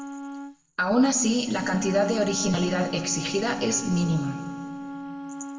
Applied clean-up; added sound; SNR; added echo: none; Wind instrument, woodwind instrument; 10 dB; reverberation time 1.9 s.